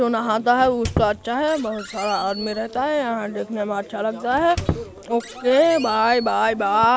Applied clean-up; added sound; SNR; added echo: none; Squeak; 11 dB; none.